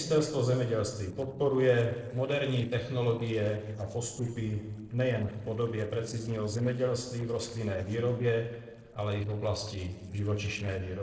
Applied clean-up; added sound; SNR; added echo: neural separator model SepFormer DNS4.